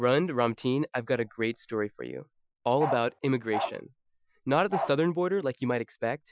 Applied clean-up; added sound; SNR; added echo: classical method Wiener filter.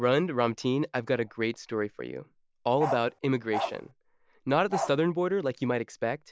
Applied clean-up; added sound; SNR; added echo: none; Bark; 6 dB; none.